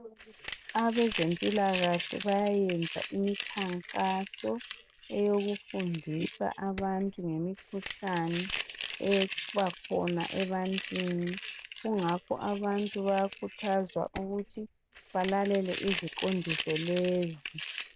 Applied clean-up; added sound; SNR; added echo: none; Crumpling, crinkling; 2 dB; none.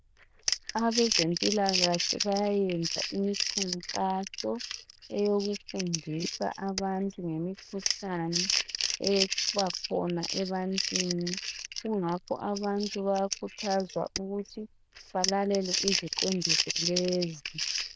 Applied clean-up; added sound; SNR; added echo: neural diffusion model UNIVERSE++.